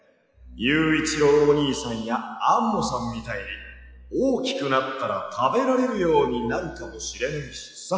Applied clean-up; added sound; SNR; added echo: classical method log-MMSE.